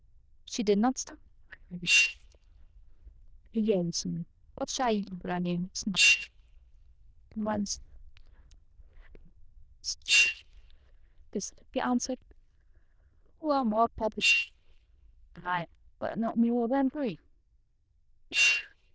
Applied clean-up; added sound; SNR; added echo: neural diffusion model UNIVERSE++.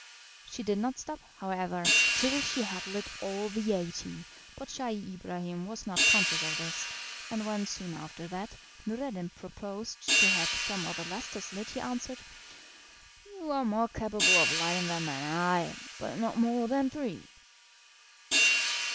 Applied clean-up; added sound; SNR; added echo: none; Hi-hat; -1 dB; none.